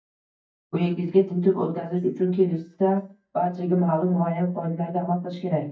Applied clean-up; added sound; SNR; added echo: neural mask model DeepFilterNet 3.